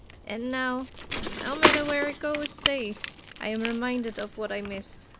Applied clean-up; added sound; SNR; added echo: none; Bicycle; -1 dB; none.